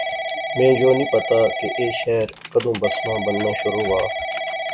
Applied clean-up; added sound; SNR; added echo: none; Telephone / Typing; 5 dB; none.